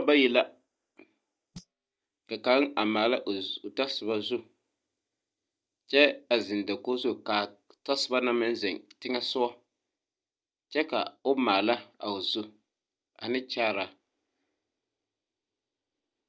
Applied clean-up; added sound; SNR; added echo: neural mask model DeepFilterNet 3.